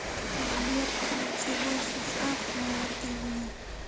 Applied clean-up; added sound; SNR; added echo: none; Train; -3 dB; reverberation time 0.7 s.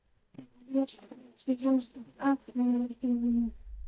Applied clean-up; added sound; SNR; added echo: neural mask model DeepFilterNet 3.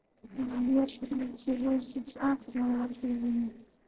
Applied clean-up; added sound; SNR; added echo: neural separator model SepFormer DNS4.